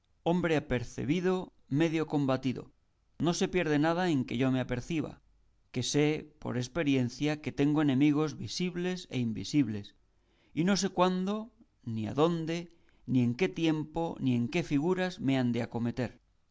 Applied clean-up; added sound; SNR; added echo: none; none; none; none.